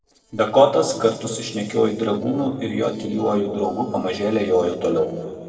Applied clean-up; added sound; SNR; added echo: neural separator model SepFormer DNS4.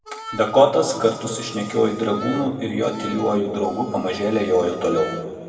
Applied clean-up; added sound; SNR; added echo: none; Harmonica; 15 dB; reverberation time 2.0 s.